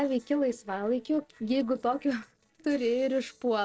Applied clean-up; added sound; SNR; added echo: neural separator model SepFormer DNS4.